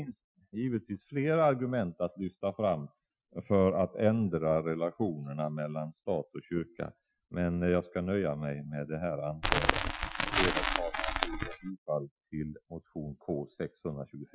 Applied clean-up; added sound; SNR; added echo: classical method Wiener filter.